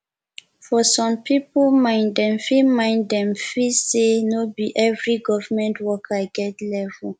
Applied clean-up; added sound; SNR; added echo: none; none; none; none.